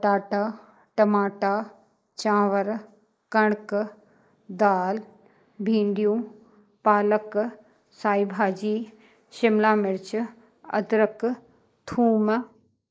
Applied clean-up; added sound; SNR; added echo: neural mask model Resemble Enhance denoiser.